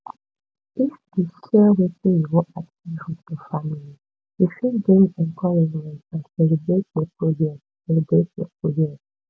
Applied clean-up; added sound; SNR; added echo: none; none; none; none.